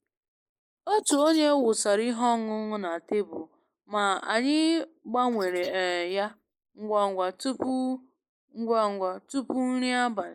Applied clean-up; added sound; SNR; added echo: neural mask model Resemble Enhance denoiser.